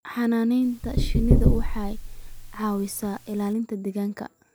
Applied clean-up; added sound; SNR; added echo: none; Knock / Wood; -3 dB; none.